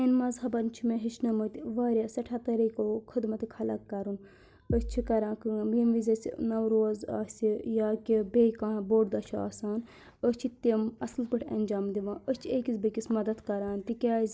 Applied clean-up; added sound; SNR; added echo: none; Bass drum; 4 dB; none.